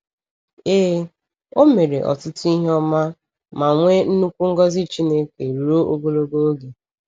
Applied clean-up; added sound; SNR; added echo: none; none; none; none.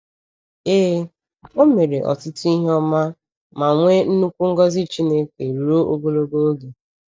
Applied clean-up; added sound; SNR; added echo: neural mask model DeepFilterNet 3.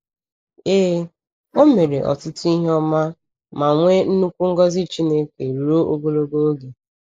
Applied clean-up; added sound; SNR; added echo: neural mask model Resemble Enhance denoiser.